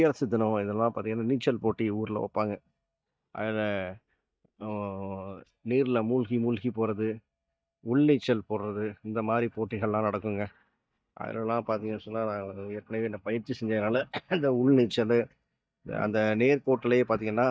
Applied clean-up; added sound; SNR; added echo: neural mask model DeepFilterNet 3.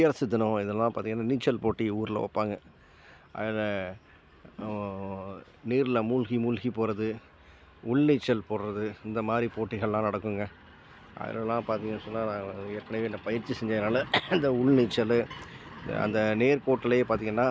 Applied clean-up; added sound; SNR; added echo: none; none; none; none.